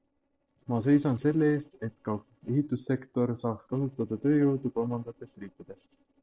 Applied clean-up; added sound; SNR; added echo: neural separator model SepFormer DNS4.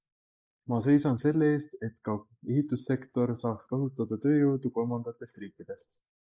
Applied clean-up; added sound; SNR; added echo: neural mask model Resemble Enhance denoiser.